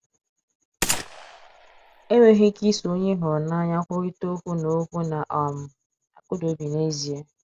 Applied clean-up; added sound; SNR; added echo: none; Gunshot, gunfire; 9 dB; none.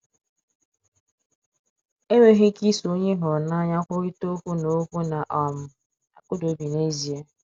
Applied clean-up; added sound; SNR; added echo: none; none; none; none.